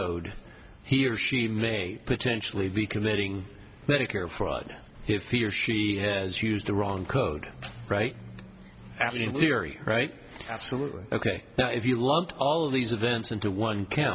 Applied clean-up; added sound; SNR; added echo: none; Gunshot, gunfire; 20 dB; none.